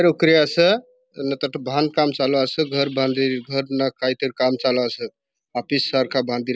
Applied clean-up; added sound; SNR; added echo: none; none; none; none.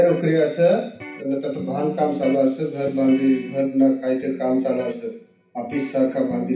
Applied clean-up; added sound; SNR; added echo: none; Electric guitar; 17 dB; reverberation time 0.6 s.